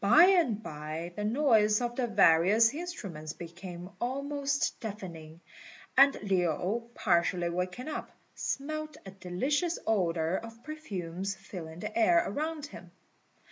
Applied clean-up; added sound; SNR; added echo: none; none; none; none.